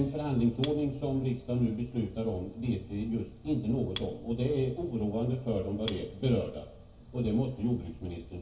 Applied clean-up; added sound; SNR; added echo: none; Cutlery, silverware; 14 dB; reverberation time 0.2 s.